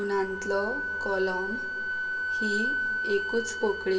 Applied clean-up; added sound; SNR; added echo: none; Wind instrument, woodwind instrument; 1 dB; reverberation time 0.2 s.